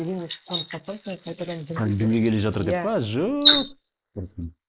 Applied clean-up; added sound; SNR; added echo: neural mask model Resemble Enhance denoiser.